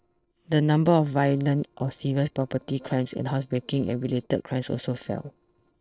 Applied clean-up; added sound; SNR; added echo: neural separator model SepFormer DNS4.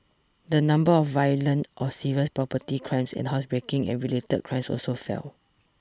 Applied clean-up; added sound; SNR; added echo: none; none; none; none.